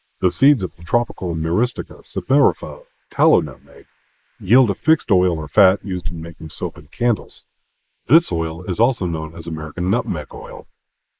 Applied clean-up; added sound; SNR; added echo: neural mask model Resemble Enhance denoiser.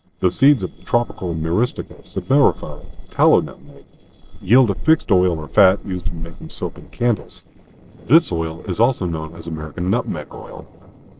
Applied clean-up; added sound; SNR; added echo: neural separator model SepFormer DNS4.